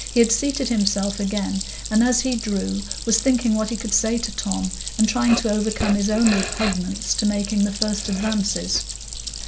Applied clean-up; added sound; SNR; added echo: none; Stream; 10 dB; none.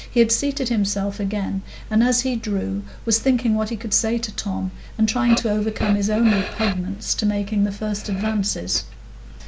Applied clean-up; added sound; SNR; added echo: none; none; none; none.